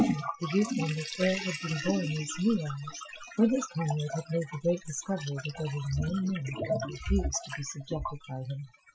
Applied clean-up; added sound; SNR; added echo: classical method Wiener filter.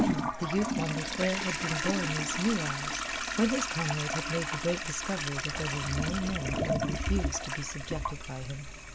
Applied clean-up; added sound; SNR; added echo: none; Toilet flush; 0 dB; none.